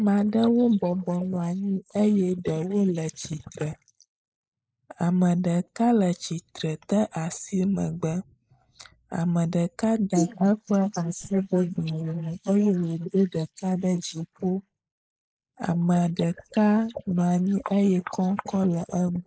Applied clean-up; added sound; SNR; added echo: neural mask model Resemble Enhance denoiser.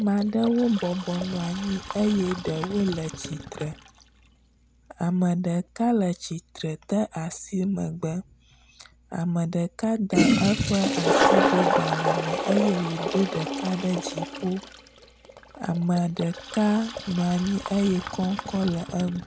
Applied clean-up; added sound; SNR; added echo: none; Toilet flush; 4 dB; none.